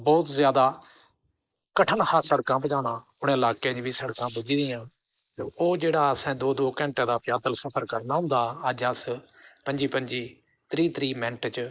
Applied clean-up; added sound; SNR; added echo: neural mask model Resemble Enhance denoiser.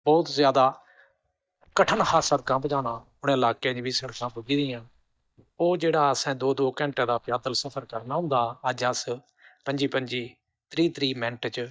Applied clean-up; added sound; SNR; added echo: neural mask model DeepFilterNet 3.